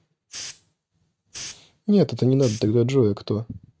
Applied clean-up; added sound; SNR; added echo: neural mask model RNNoise.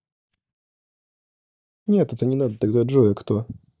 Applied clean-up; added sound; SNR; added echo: neural mask model DeepFilterNet 3.